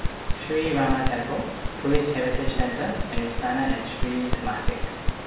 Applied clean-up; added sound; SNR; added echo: none; Crackle; 0 dB; reverberation time 0.9 s.